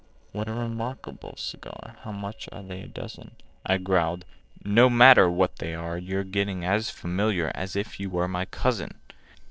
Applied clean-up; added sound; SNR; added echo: neural separator model SepFormer DNS4.